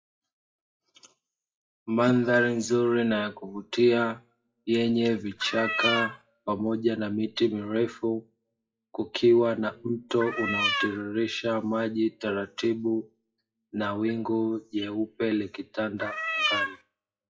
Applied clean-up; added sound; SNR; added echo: classical method WPE with log-MMSE.